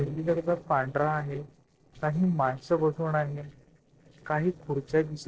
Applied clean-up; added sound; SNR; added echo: neural separator model SepFormer DNS4.